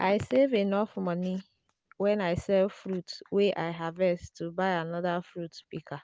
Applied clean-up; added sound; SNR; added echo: none; none; none; none.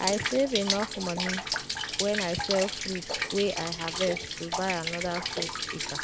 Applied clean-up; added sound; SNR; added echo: none; Rain; 2 dB; none.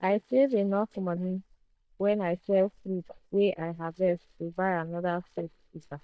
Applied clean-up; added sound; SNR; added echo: neural mask model DeepFilterNet 3.